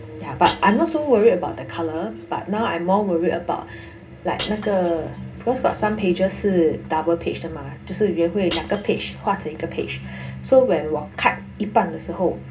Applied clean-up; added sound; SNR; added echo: none; Shatter / Crushing; 15 dB; reverberation time 0.2 s.